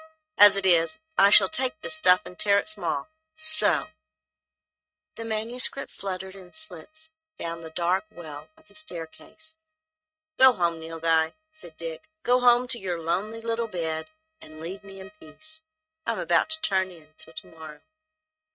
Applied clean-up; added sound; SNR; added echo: neural mask model RNNoise.